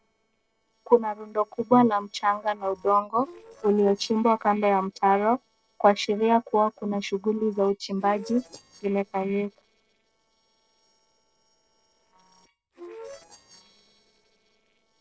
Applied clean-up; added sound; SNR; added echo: neural separator model SepFormer DNS4.